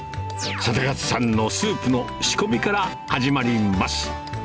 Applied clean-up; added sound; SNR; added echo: none; none; none; none.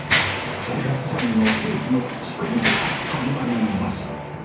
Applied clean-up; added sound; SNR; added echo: none; Mechanisms; 2 dB; reverberation time 0.6 s.